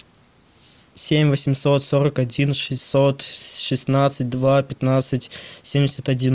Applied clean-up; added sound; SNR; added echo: none; none; none; none.